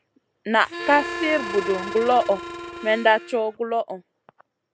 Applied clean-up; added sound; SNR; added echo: none; Harmonica; 9 dB; none.